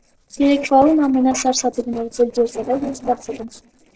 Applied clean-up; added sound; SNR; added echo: neural separator model SepFormer DNS4.